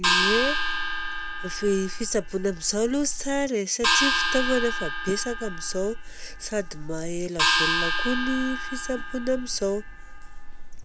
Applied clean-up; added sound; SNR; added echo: none; Gong; -1 dB; none.